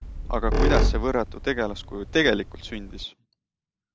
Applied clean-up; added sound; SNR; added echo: none; Squeak; -2 dB; none.